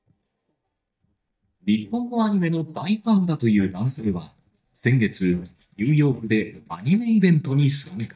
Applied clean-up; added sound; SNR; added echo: neural mask model DeepFilterNet 3.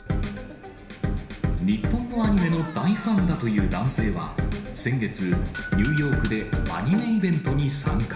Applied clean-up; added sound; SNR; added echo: none; Doorbell; 4 dB; reverberation time 0.9 s.